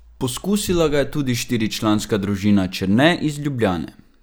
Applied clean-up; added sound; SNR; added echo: none; none; none; none.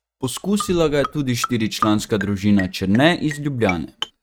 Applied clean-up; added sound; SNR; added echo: neural mask model RNNoise.